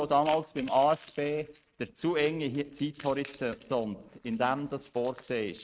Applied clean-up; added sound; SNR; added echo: neural mask model RNNoise.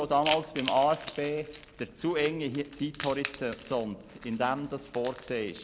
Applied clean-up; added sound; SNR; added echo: none; Crack / Crackle; 12 dB; none.